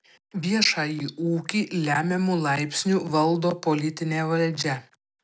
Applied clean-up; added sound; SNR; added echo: none; none; none; none.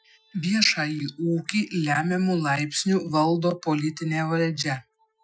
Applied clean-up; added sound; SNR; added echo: classical method Wiener filter.